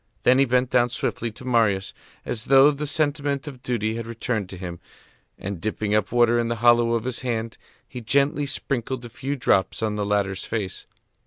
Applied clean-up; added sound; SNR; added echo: none; none; none; none.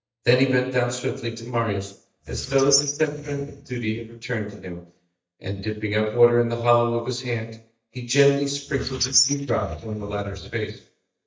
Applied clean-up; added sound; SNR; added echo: neural mask model DeepFilterNet 3.